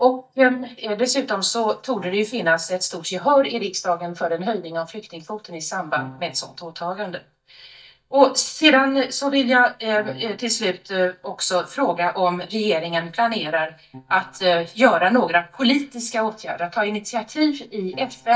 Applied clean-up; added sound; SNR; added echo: neural mask model DeepFilterNet 3.